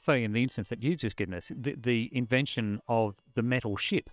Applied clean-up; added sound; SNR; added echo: neural separator model SepFormer WHAM!.